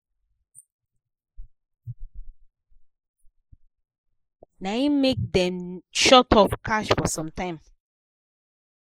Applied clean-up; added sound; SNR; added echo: neural mask model Resemble Enhance denoiser.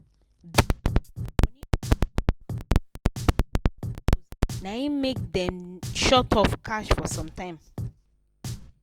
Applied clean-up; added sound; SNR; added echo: none; Drum; 12 dB; none.